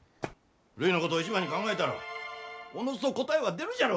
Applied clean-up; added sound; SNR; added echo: none; none; none; none.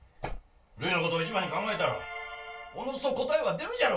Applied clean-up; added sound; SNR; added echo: none; none; none; reverberation time 0.2 s.